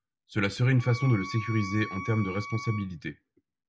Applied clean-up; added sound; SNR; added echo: none; Wind instrument, woodwind instrument; 12 dB; none.